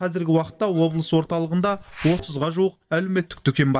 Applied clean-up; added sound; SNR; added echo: neural mask model DeepFilterNet 3.